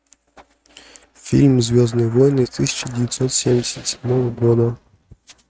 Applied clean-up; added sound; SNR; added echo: neural mask model RNNoise.